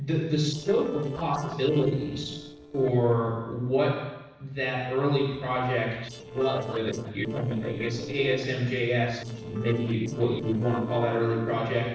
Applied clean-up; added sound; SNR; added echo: neural separator model SepFormer DNS4.